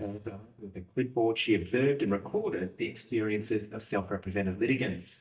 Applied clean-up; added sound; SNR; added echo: neural mask model DeepFilterNet 3.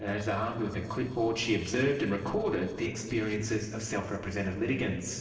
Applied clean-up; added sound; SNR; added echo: neural separator model SepFormer DNS4.